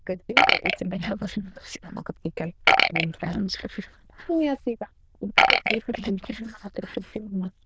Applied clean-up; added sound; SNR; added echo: neural diffusion model UNIVERSE++.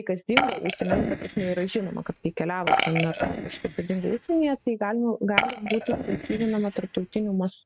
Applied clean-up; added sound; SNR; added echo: neural mask model RNNoise.